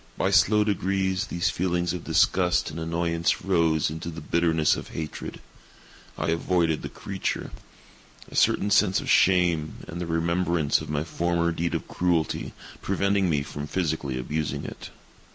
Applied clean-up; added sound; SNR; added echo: none; none; none; none.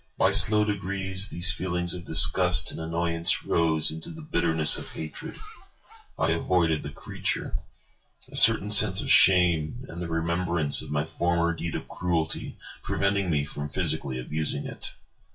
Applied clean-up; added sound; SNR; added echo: classical method WPE with log-MMSE.